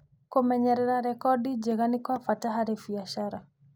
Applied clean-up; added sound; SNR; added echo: none; none; none; none.